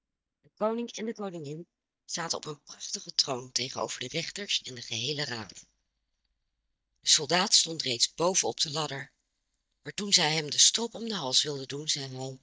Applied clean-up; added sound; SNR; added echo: neural mask model DeepFilterNet 3.